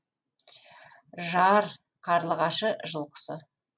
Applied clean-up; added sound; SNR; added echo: none; none; none; none.